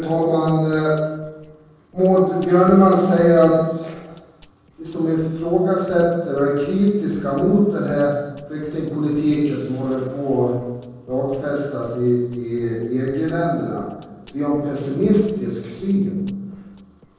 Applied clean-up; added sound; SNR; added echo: neural separator model SepFormer DNS4.